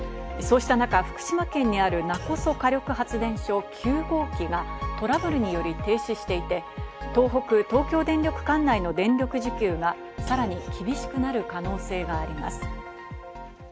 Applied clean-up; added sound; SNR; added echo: none; Thump, thud; 15 dB; none.